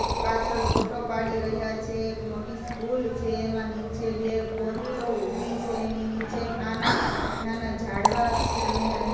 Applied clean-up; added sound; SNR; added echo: none; Liquid; 2 dB; reverberation time 1.1 s.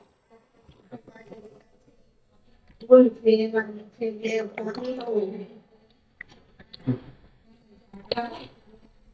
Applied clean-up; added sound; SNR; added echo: neural mask model DeepFilterNet 3.